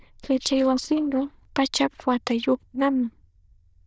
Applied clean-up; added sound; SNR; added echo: neural diffusion model UNIVERSE++.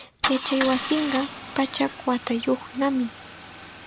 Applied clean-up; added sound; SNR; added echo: none; Idling / Engine starting / Car; 6 dB; none.